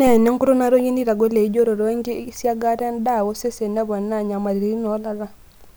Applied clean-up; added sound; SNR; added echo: none; none; none; none.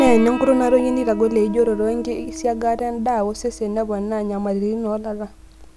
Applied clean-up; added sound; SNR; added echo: none; Piano; 11 dB; none.